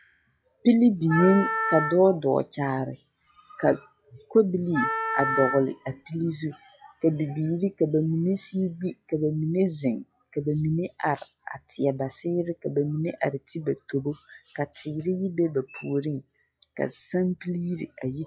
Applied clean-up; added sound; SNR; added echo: classical method log-MMSE.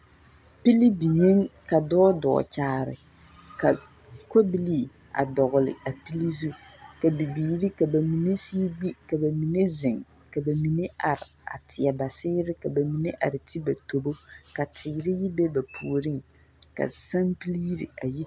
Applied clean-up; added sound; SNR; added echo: none; none; none; none.